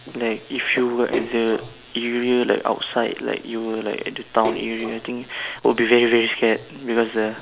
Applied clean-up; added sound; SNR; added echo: none; Splash, splatter; 13 dB; none.